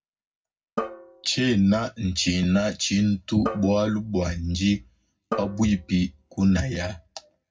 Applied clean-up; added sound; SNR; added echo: none; Drum; 13 dB; reverberation time 0.4 s.